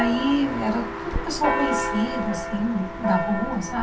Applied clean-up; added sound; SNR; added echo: none; Church bell; 3 dB; reverberation time 0.2 s.